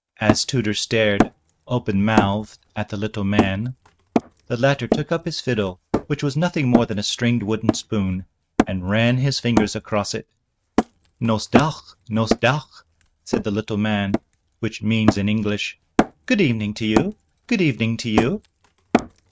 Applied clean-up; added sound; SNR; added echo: neural mask model RNNoise.